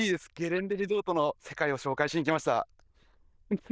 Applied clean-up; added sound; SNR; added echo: neural diffusion model UNIVERSE++.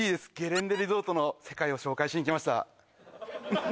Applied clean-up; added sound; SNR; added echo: none; Squeak; 16 dB; none.